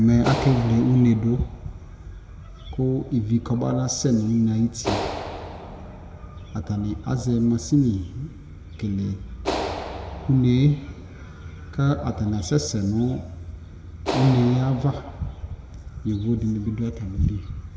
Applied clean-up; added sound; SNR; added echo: none; Clapping; 13 dB; reverberation time 1.1 s.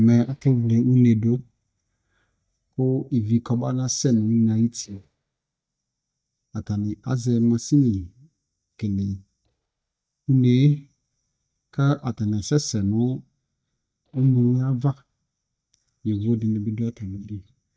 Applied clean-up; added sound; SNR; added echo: neural mask model DeepFilterNet 3.